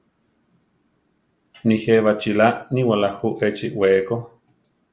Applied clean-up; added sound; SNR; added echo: none; none; none; none.